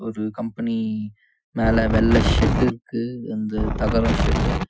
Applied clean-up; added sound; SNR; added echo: classical method Wiener filter.